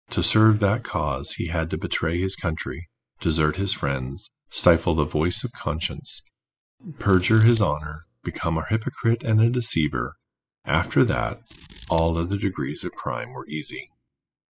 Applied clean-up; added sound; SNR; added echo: classical method spectral subtraction.